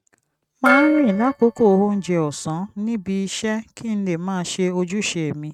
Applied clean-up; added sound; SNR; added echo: neural mask model RNNoise.